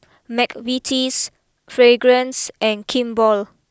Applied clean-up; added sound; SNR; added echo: none; none; none; none.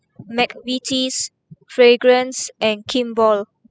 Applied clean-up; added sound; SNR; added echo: classical method spectral subtraction.